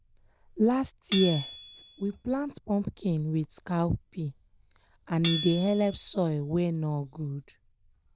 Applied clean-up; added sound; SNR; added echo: neural diffusion model UNIVERSE++.